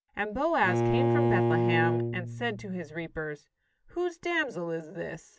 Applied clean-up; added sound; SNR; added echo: none; Bowed string instrument; -5 dB; none.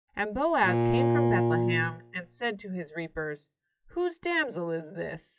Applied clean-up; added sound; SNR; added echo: classical method log-MMSE.